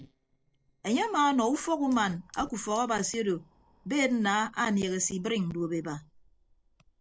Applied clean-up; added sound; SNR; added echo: neural separator model SepFormer DNS4.